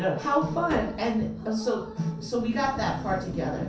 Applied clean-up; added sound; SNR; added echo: none; Tap; 15 dB; reverberation time 0.6 s.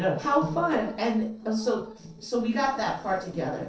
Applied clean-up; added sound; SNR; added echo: neural separator model SepFormer DNS4.